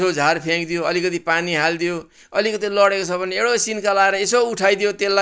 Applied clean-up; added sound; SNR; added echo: none; none; none; none.